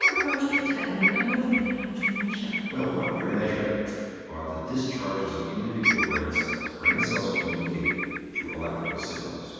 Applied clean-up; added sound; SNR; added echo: none; Bird vocalization, bird call, bird song; 0 dB; reverberation time 2.1 s.